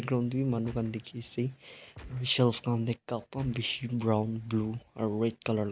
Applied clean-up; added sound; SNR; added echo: none; Gunshot, gunfire; 18 dB; none.